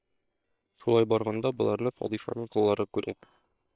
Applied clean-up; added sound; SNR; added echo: neural separator model SepFormer WHAM!.